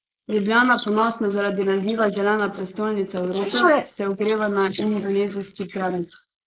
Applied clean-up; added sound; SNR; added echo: neural mask model Resemble Enhance denoiser.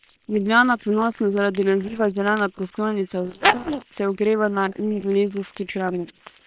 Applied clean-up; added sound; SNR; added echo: neural separator model SepFormer WHAM!.